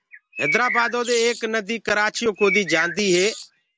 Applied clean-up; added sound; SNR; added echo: none; Bird; 5 dB; none.